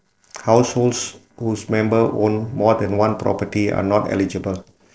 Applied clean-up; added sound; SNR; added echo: neural separator model SepFormer DNS4.